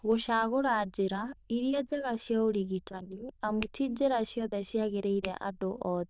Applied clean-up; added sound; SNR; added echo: neural diffusion model UNIVERSE++.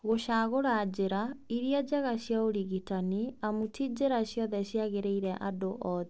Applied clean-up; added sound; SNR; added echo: neural separator model SepFormer DNS4.